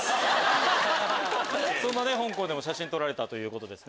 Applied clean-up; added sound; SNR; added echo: none; none; none; none.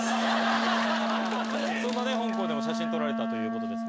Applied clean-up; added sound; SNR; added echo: none; Wind instrument, woodwind instrument; -1 dB; none.